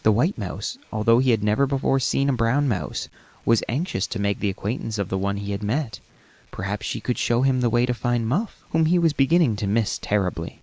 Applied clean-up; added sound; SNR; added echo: none; none; none; none.